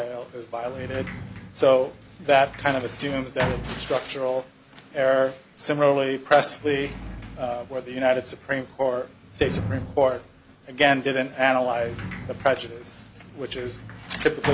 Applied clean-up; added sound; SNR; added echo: none; Sliding door; 12 dB; none.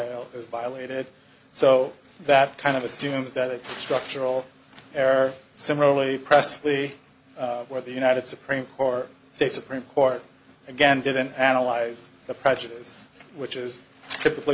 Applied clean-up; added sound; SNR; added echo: none; none; none; none.